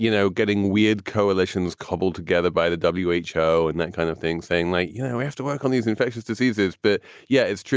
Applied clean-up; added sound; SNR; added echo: none; none; none; none.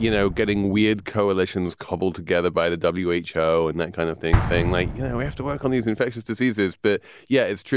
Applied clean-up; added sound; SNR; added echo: none; Explosion; 9 dB; none.